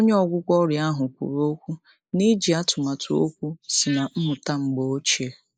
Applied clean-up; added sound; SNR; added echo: neural mask model Resemble Enhance denoiser.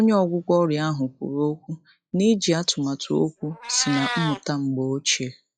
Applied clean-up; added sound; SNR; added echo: classical method log-MMSE.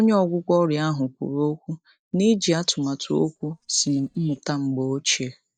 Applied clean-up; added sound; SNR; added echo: neural mask model DeepFilterNet 3.